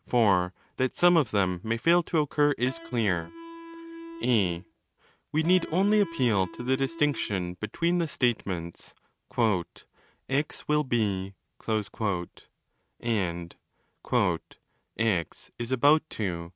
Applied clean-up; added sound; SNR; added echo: neural mask model RNNoise.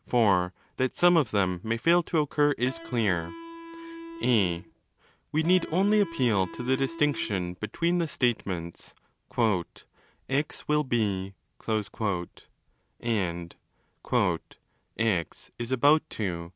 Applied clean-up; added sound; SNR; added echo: none; Electric guitar; 13 dB; none.